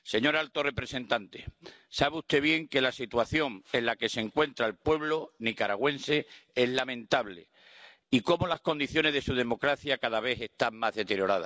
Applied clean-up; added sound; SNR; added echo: none; none; none; none.